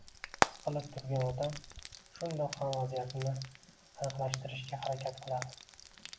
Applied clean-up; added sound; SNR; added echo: none; Frying (food); 4 dB; none.